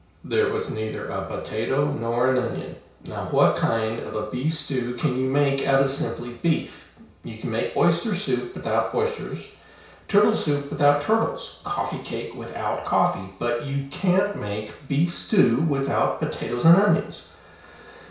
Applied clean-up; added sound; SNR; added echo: none; none; none; reverberation time 0.6 s.